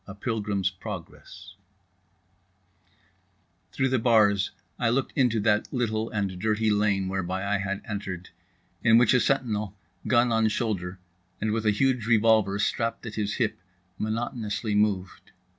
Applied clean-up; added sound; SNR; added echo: none; none; none; none.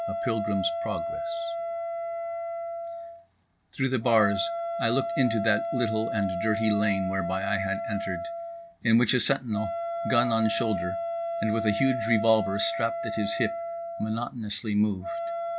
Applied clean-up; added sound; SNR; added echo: none; Wind instrument, woodwind instrument; 3 dB; none.